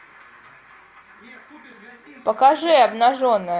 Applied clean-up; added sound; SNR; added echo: none; none; none; none.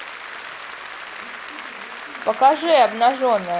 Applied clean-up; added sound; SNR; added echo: none; Applause; 14 dB; none.